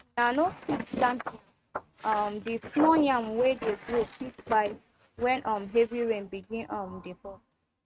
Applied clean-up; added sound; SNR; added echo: neural mask model RNNoise.